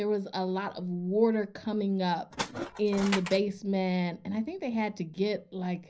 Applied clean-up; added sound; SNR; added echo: none; Tools; 7 dB; reverberation time 0.5 s.